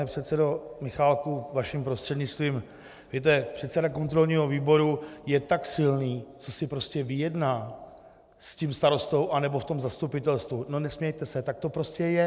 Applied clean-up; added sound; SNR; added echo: none; none; none; none.